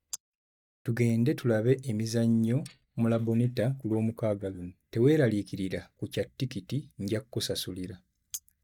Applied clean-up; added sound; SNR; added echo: neural mask model DeepFilterNet 3.